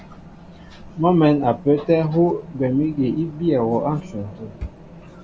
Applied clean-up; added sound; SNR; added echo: none; Race car, auto racing; 18 dB; none.